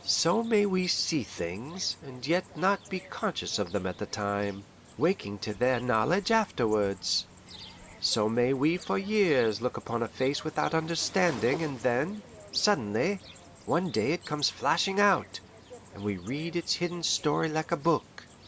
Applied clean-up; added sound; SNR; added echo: none; Cricket; 19 dB; none.